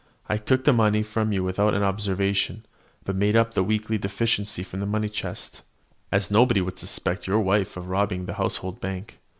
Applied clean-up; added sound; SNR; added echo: none; none; none; none.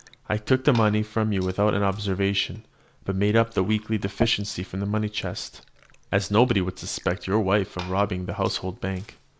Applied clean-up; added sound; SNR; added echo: none; Liquid; 18 dB; none.